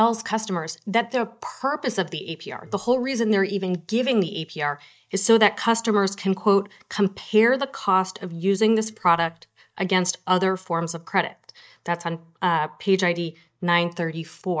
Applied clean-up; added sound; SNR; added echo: neural mask model DeepFilterNet 3.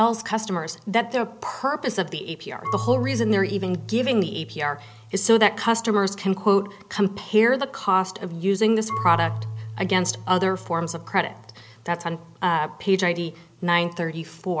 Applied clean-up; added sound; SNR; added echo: none; Marimba, xylophone / Wood; 13 dB; none.